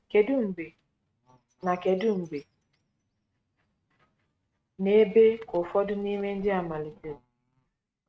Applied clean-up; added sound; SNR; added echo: neural mask model RNNoise.